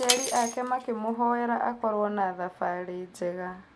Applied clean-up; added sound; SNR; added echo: none; Shatter; 5 dB; none.